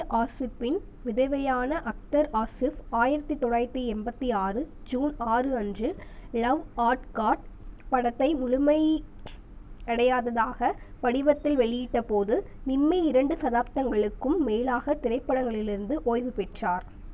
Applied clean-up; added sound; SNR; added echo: none; none; none; none.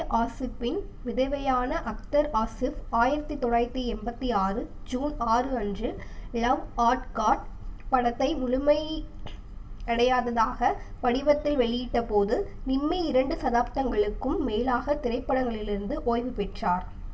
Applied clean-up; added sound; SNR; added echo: none; none; none; reverberation time 0.5 s.